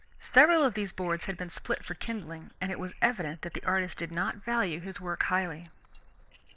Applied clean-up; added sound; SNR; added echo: neural separator model SepFormer DNS4.